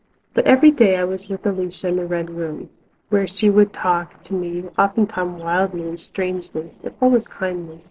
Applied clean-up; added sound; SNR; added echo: neural separator model SepFormer DNS4.